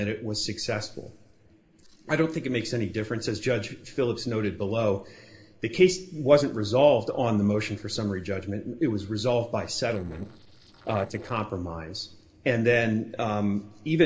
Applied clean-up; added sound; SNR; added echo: neural separator model SepFormer DNS4.